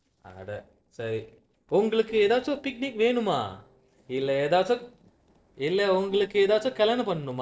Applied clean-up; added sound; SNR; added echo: neural separator model SepFormer DNS4.